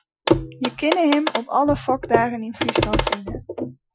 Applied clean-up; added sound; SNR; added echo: classical method Wiener filter.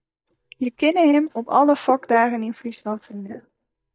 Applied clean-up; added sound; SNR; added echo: neural mask model DeepFilterNet 3.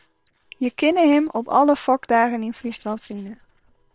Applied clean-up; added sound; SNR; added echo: neural separator model SepFormer WHAM!.